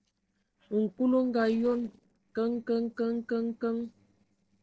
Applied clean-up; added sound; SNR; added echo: neural separator model SepFormer DNS4.